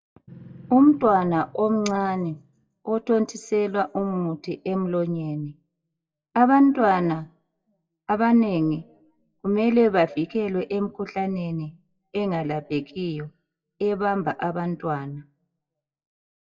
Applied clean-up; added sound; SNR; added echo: classical method WPE with log-MMSE.